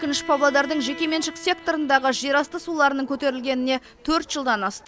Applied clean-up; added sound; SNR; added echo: none; Bowed string instrument; 18 dB; none.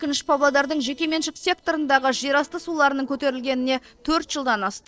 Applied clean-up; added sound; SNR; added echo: neural separator model SepFormer DNS4.